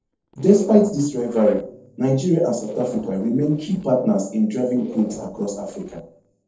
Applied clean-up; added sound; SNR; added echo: neural separator model SepFormer DNS4.